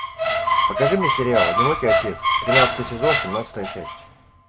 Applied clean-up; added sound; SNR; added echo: none; Squeak; -4 dB; none.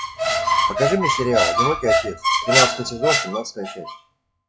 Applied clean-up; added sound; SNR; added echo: classical method log-MMSE.